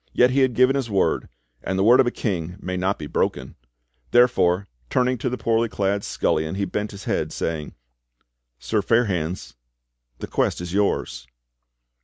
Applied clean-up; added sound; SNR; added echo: none; none; none; none.